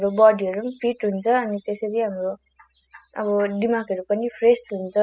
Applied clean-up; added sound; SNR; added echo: classical method spectral subtraction.